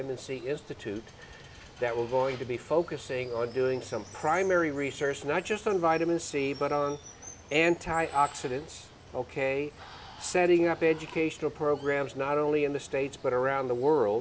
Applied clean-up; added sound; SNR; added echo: none; Water; 20 dB; none.